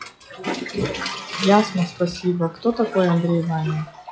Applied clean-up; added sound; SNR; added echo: classical method log-MMSE.